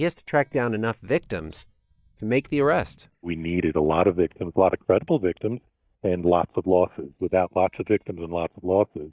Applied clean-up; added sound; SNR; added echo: neural mask model DeepFilterNet 3.